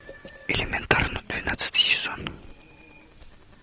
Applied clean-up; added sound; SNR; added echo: none; none; none; none.